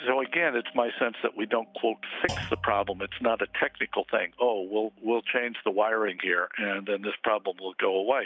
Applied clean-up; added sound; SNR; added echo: none; Thump, thud; 17 dB; none.